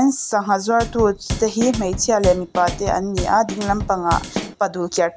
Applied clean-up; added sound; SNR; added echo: none; Drum kit; 8 dB; none.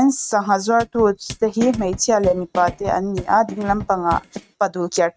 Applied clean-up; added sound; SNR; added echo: neural mask model RNNoise.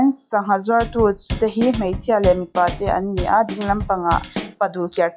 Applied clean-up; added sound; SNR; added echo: classical method log-MMSE.